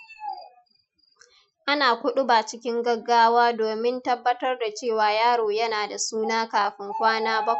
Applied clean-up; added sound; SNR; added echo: classical method Wiener filter.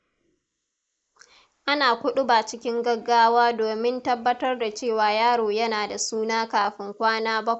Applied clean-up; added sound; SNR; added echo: neural mask model Resemble Enhance denoiser.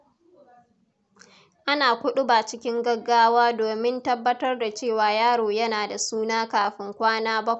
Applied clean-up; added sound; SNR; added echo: none; none; none; none.